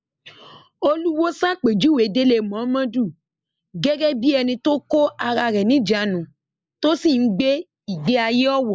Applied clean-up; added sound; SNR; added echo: neural mask model Resemble Enhance denoiser.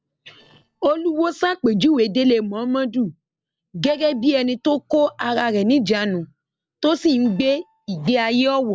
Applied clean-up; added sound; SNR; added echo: neural separator model SepFormer DNS4.